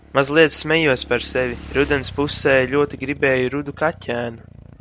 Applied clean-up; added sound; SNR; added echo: none; Motorcycle / Engine; 17 dB; none.